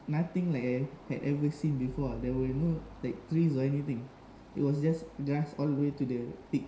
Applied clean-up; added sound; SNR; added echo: none; Stream; 18 dB; reverberation time 0.5 s.